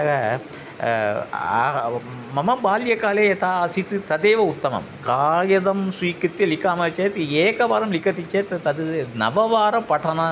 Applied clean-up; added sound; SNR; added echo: none; none; none; none.